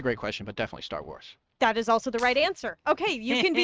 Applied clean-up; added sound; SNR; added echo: neural mask model RNNoise.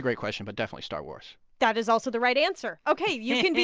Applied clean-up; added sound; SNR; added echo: none; none; none; none.